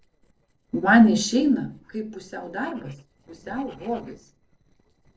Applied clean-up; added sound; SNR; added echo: neural separator model SepFormer DNS4.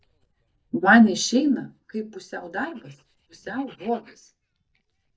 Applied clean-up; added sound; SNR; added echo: neural mask model DeepFilterNet 3.